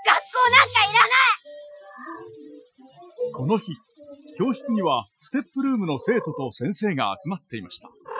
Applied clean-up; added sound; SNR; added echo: classical method Wiener filter.